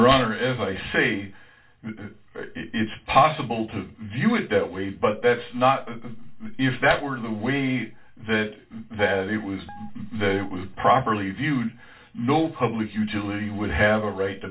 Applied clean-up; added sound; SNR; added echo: none; Guitar; 18 dB; reverberation time 0.2 s.